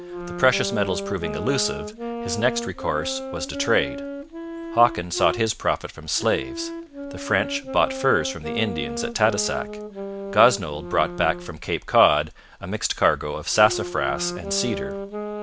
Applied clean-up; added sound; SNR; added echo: none; Wind instrument, woodwind instrument; 8 dB; none.